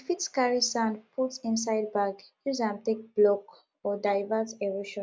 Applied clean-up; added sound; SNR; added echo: none; none; none; none.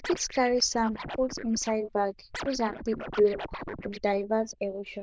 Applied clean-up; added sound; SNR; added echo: neural diffusion model UNIVERSE++.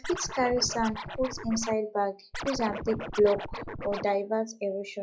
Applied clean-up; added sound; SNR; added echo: classical method log-MMSE.